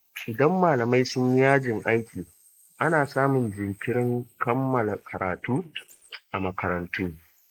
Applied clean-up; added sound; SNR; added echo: neural mask model Resemble Enhance denoiser.